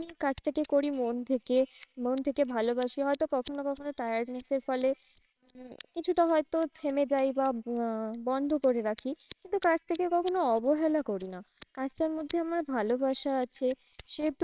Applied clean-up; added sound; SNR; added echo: neural separator model SepFormer WHAMR!.